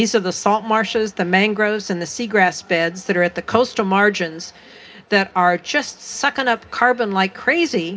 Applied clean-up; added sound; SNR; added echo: none; none; none; reverberation time 0.3 s.